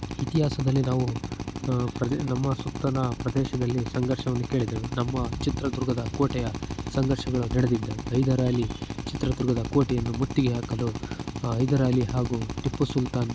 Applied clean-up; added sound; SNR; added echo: none; Drill; 8 dB; none.